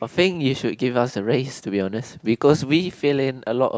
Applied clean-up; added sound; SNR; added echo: none; none; none; none.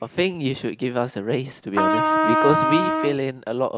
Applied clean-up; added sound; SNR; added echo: none; Trumpet; -3 dB; none.